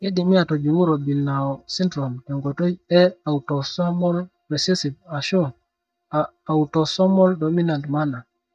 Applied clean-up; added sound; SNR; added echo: neural mask model DeepFilterNet 3.